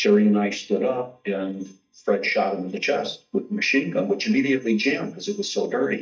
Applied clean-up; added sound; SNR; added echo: neural mask model DeepFilterNet 3.